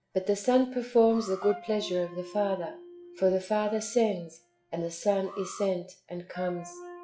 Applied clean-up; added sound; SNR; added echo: classical method log-MMSE.